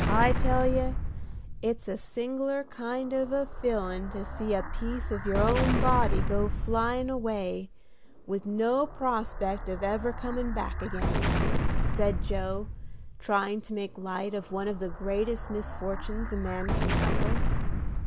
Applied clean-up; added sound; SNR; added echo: none; Explosion; -1 dB; none.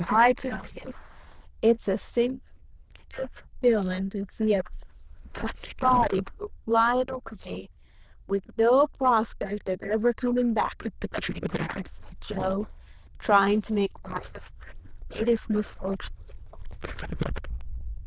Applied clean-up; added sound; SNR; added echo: neural diffusion model UNIVERSE++.